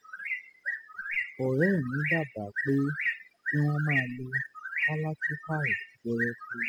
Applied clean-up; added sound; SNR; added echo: classical method spectral subtraction.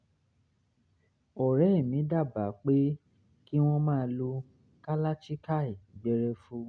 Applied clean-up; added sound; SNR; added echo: none; none; none; none.